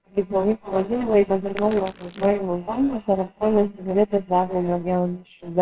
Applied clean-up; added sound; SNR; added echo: neural separator model SepFormer WHAMR!.